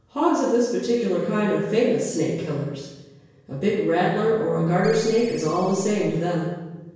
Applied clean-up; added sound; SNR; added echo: none; Ringtone; 19 dB; reverberation time 1.0 s.